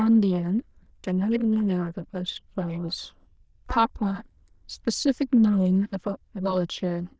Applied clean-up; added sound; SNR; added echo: neural diffusion model UNIVERSE++.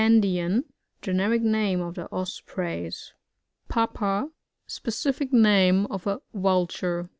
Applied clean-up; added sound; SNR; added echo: none; none; none; none.